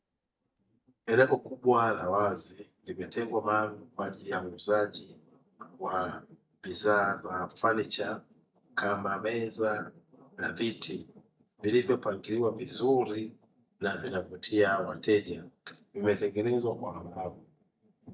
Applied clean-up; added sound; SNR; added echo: neural mask model DeepFilterNet 3.